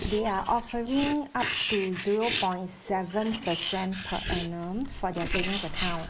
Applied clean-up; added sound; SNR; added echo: neural mask model Resemble Enhance denoiser.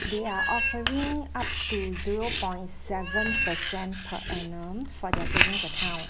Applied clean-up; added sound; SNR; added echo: none; Meow + Writing; -3 dB; none.